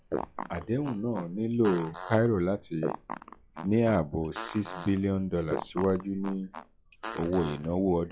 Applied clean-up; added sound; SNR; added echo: classical method log-MMSE.